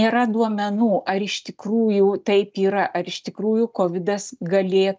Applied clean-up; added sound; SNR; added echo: none; none; none; none.